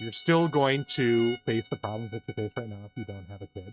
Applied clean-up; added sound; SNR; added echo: neural mask model RNNoise.